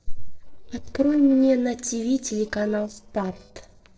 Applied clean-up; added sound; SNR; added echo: neural separator model SepFormer DNS4.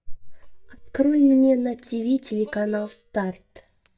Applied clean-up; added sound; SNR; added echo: neural mask model DeepFilterNet 3.